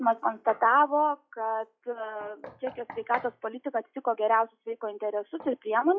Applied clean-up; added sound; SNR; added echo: classical method log-MMSE.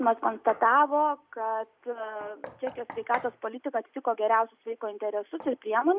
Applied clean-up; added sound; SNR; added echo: none; Knock; 19 dB; none.